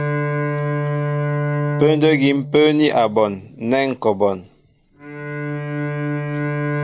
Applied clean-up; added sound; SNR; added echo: none; Bowed string instrument; 3 dB; none.